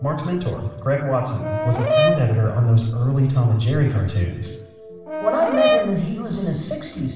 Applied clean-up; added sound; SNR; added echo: none; Brass instrument; 2 dB; reverberation time 0.9 s.